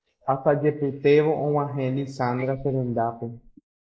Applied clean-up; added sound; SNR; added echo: neural mask model Resemble Enhance denoiser.